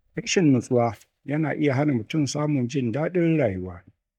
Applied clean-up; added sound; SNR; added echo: neural mask model DeepFilterNet 3.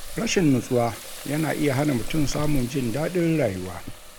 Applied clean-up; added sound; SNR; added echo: none; Water tap, faucet; 8 dB; none.